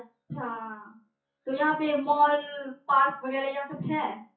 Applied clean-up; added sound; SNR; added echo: classical method WPE with log-MMSE.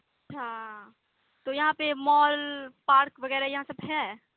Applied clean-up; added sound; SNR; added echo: none; none; none; none.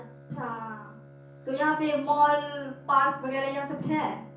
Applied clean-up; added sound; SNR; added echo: none; Bowed string instrument; 20 dB; reverberation time 0.6 s.